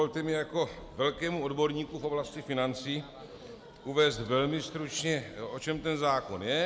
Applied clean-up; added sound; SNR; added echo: none; none; none; none.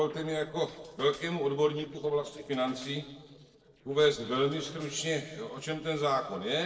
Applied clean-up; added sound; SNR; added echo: neural separator model SepFormer DNS4.